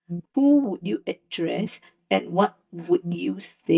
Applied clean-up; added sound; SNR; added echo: neural mask model DeepFilterNet 3.